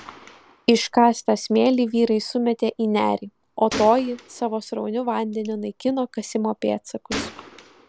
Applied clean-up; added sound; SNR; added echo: none; Gunshot, gunfire; 17 dB; none.